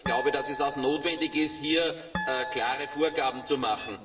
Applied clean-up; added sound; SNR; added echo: none; Harp; 8 dB; reverberation time 2.1 s.